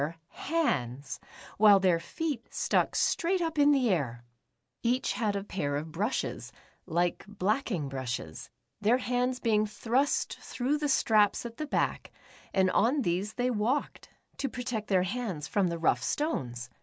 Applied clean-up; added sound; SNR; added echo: none; none; none; none.